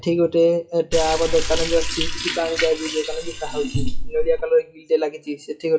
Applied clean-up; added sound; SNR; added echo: classical method WPE with log-MMSE.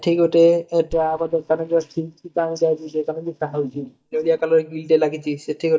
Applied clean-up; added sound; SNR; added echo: neural mask model DeepFilterNet 3.